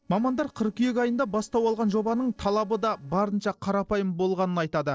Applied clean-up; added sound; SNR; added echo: neural separator model SepFormer DNS4.